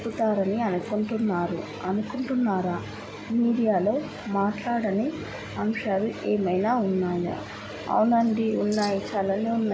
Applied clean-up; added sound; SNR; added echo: none; none; none; none.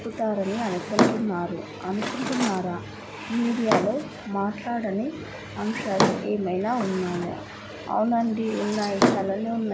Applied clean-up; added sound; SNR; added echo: none; Drawer open or close; 3 dB; none.